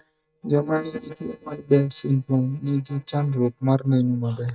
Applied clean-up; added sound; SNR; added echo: neural mask model DeepFilterNet 3.